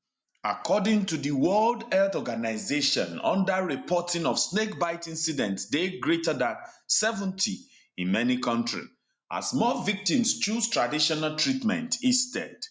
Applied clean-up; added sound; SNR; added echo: none; none; none; none.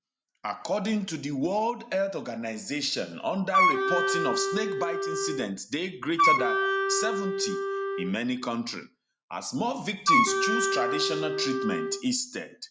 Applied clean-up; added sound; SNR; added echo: none; Wind instrument, woodwind instrument; -4 dB; none.